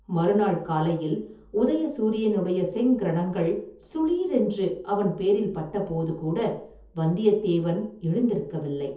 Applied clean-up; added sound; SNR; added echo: none; none; none; reverberation time 0.5 s.